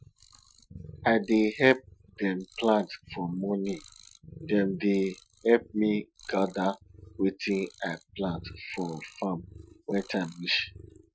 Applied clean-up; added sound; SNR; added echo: classical method Wiener filter.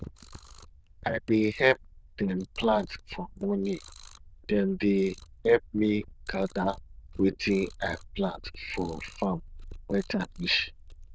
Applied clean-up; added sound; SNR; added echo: neural diffusion model UNIVERSE++.